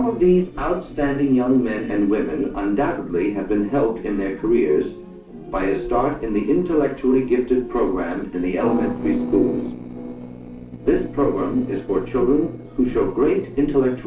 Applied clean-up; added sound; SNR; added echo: neural separator model SepFormer DNS4.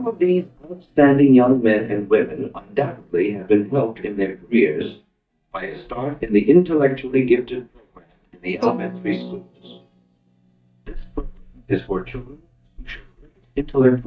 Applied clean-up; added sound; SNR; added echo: neural mask model DeepFilterNet 3.